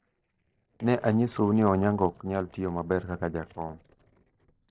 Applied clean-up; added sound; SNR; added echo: neural separator model SepFormer DNS4.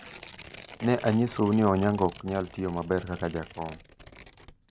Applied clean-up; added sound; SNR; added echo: none; Tearing; 19 dB; none.